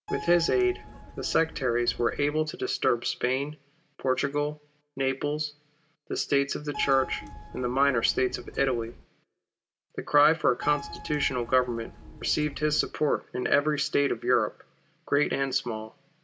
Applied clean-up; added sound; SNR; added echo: none; Keyboard (musical); 14 dB; none.